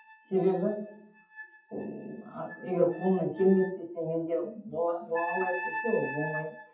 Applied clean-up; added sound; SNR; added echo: classical method WPE with log-MMSE.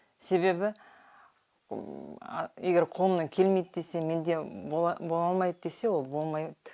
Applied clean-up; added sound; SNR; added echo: none; none; none; none.